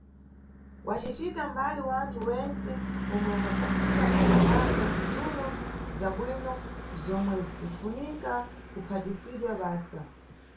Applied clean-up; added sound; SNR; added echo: none; Car passing by / Engine / Truck; -3 dB; reverberation time 0.3 s.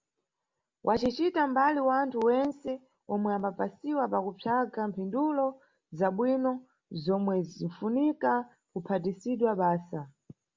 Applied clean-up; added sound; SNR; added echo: none; none; none; none.